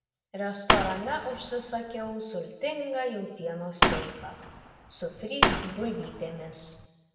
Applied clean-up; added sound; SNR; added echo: none; Fireworks; -4 dB; reverberation time 1.2 s.